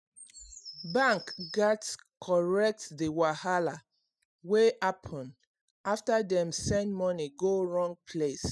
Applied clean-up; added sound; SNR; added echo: classical method spectral subtraction.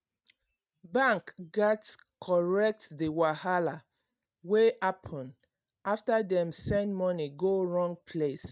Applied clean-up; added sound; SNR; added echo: neural mask model RNNoise.